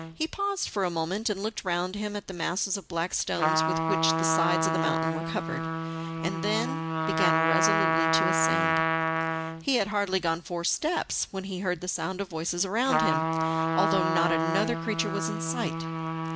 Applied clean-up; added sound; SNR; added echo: none; Trumpet; -1 dB; none.